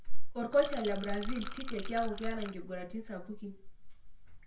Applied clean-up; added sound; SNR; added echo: none; Rattle / Rattle (instrument); 3 dB; reverberation time 0.3 s.